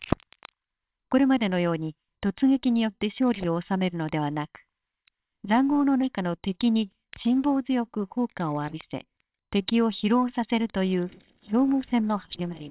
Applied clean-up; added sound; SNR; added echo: neural separator model SepFormer WHAMR!.